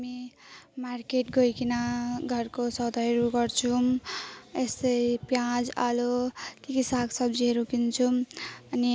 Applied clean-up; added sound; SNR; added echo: none; none; none; none.